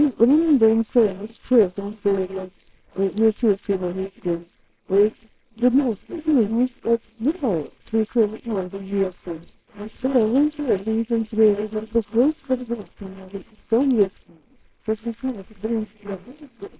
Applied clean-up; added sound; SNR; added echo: neural separator model SepFormer WHAMR!.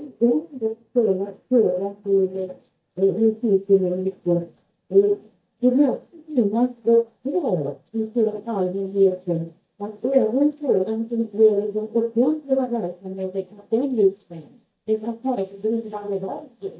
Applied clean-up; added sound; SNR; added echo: neural mask model DeepFilterNet 3.